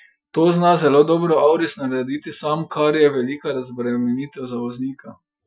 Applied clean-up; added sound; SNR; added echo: classical method Wiener filter.